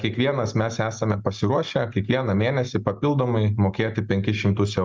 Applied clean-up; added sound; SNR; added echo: none; none; none; none.